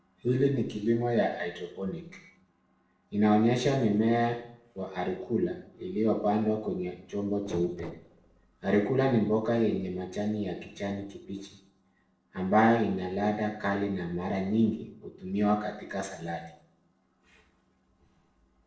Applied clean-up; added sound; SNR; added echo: neural separator model SepFormer DNS4.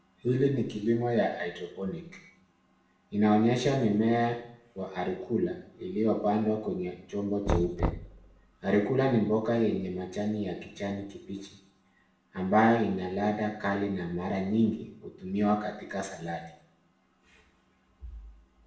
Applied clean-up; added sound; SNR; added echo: none; Knock; 6 dB; reverberation time 0.6 s.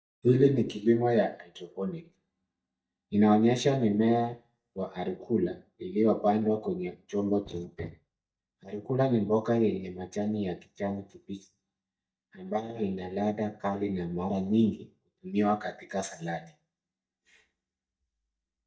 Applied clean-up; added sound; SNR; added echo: neural mask model DeepFilterNet 3.